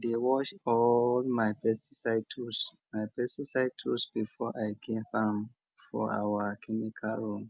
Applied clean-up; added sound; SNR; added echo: none; none; none; none.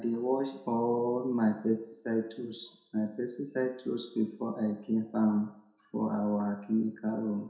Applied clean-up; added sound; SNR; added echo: none; none; none; reverberation time 0.6 s.